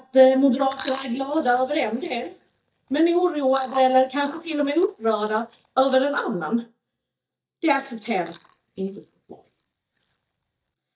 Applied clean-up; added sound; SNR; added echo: neural mask model DeepFilterNet 3.